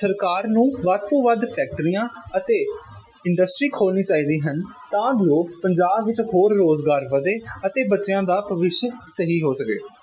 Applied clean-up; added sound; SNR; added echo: classical method Wiener filter.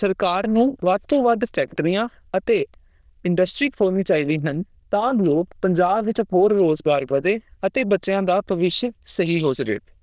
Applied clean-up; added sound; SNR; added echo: neural diffusion model UNIVERSE++.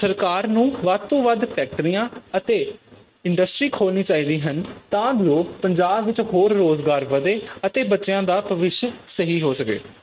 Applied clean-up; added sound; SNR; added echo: neural mask model RNNoise.